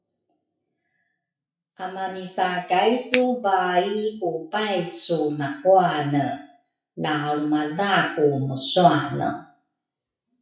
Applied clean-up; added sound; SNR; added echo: classical method WPE with log-MMSE.